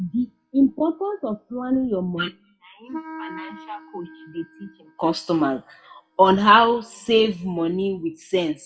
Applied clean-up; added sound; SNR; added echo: classical method WPE with log-MMSE.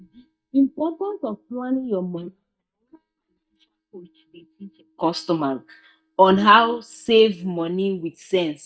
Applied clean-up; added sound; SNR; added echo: neural mask model DeepFilterNet 3.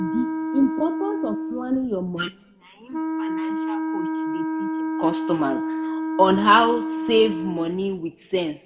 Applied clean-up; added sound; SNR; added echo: none; Wind instrument, woodwind instrument; 3 dB; reverberation time 0.7 s.